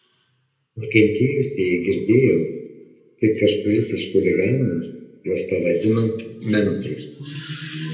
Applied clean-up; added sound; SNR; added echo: none; none; none; reverberation time 0.7 s.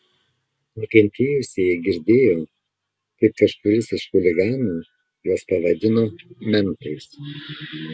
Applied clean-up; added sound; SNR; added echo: none; none; none; none.